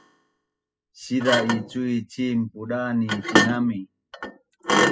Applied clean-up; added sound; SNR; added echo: classical method spectral subtraction.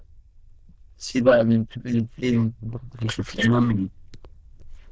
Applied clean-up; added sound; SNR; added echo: neural diffusion model UNIVERSE++.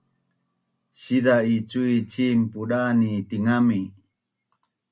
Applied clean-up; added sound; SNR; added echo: none; none; none; none.